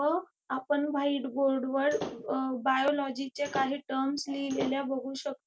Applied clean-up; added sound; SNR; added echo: none; Slam / Wood; 9 dB; none.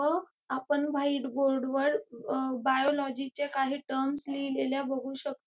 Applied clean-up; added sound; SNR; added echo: none; none; none; none.